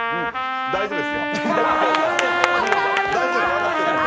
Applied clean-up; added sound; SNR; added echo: none; Trumpet; -1 dB; none.